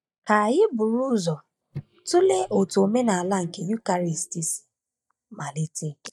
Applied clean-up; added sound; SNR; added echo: neural mask model DeepFilterNet 3.